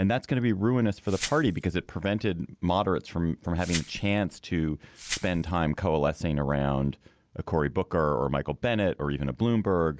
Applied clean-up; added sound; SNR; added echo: none; Glass; 13 dB; none.